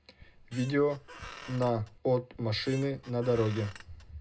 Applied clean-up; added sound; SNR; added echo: none; Squeak; 17 dB; reverberation time 0.2 s.